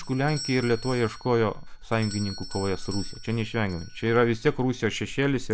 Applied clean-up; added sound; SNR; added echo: none; Doorbell; 17 dB; none.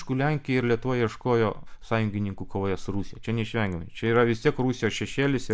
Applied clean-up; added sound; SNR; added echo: none; none; none; none.